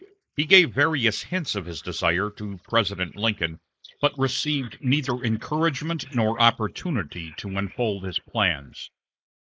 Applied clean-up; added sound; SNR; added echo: neural mask model Resemble Enhance denoiser.